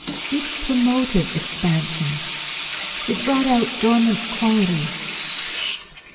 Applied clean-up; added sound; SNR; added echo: none; Sink (filling or washing) / Water tap, faucet; 0 dB; reverberation time 1.5 s.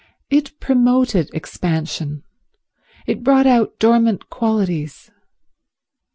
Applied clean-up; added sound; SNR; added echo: none; none; none; none.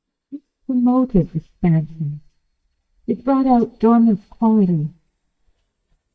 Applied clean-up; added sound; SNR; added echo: neural mask model DeepFilterNet 3.